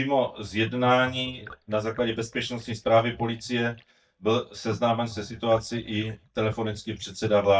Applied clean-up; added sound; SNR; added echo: neural mask model DeepFilterNet 3.